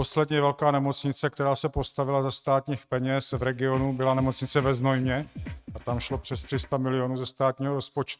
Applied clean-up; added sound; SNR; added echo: neural mask model RNNoise.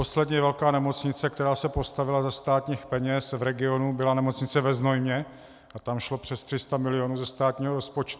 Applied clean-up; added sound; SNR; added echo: none; none; none; none.